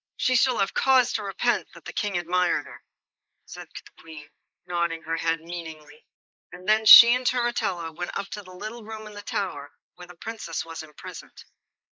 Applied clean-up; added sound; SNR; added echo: neural mask model Resemble Enhance denoiser.